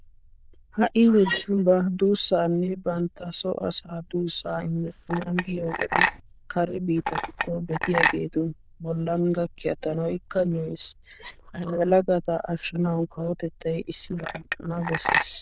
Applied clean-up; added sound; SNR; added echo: neural diffusion model UNIVERSE++.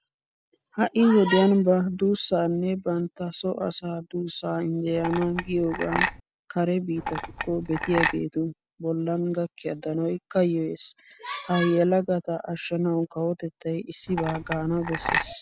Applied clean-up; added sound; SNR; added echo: none; Chink, clink; 5 dB; none.